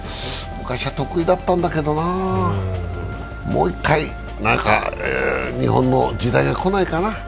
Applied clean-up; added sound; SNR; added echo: none; none; none; none.